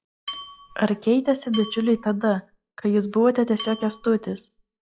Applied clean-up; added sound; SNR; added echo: classical method log-MMSE.